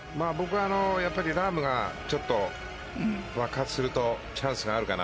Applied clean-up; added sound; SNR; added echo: none; none; none; none.